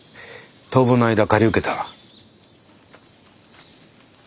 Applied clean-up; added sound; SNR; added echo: none; none; none; none.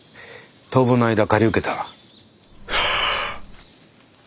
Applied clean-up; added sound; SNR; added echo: none; Breathing; 1 dB; none.